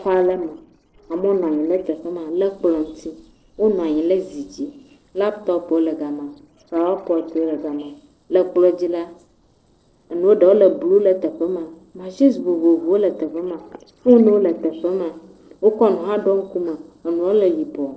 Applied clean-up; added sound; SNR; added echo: neural separator model SepFormer DNS4.